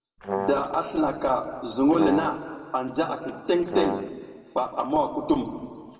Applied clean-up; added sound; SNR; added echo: none; Brass instrument; 4 dB; reverberation time 1.7 s.